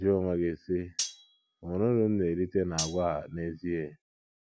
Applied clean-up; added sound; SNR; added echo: none; Cutlery, silverware; 10 dB; none.